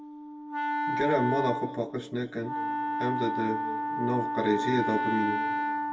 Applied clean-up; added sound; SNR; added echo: none; Wind instrument, woodwind instrument; 0 dB; reverberation time 1.6 s.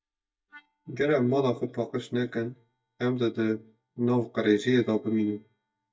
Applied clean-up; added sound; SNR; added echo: neural mask model DeepFilterNet 3.